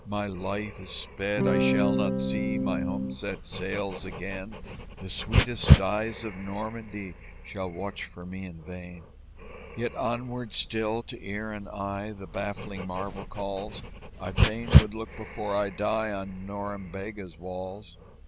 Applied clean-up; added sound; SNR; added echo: none; Electric guitar / Strum + Dog; -3 dB; none.